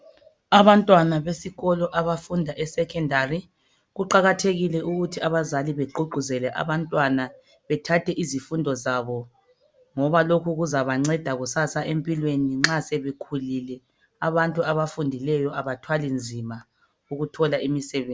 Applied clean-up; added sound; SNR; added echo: none; none; none; none.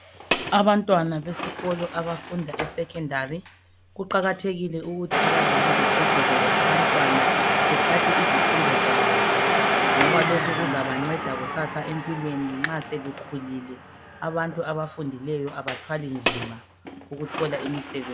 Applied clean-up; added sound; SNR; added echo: none; Domestic sounds, home sounds; -3 dB; none.